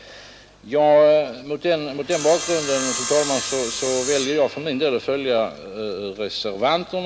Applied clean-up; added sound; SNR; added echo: none; Sawing; 8 dB; none.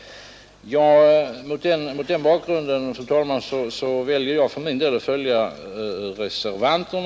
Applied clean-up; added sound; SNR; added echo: none; none; none; none.